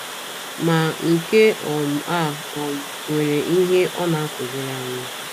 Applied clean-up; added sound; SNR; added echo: none; Water; 10 dB; none.